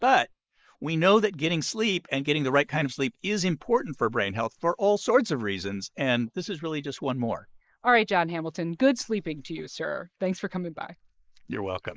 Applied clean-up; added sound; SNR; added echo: neural mask model Resemble Enhance denoiser.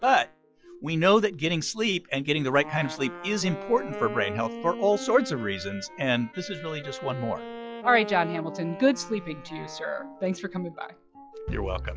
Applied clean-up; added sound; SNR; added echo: classical method log-MMSE.